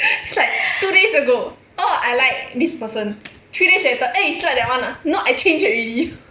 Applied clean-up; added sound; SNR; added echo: none; none; none; none.